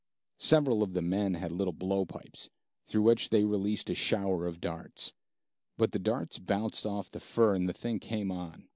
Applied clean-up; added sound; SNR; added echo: none; none; none; none.